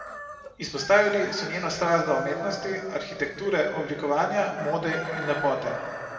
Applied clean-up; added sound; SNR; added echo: none; Chicken, rooster; 13 dB; reverberation time 2.0 s.